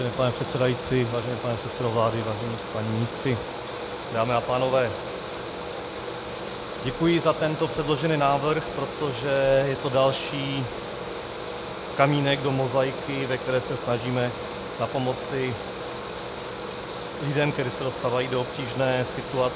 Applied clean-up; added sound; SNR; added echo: none; Mechanical fan; 6 dB; none.